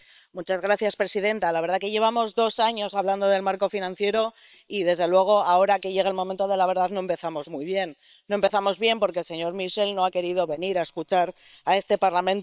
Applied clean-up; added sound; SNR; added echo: neural separator model SepFormer WHAM!.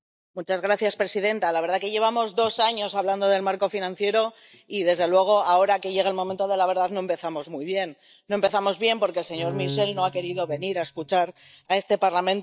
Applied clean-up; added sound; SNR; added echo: neural mask model DeepFilterNet 3.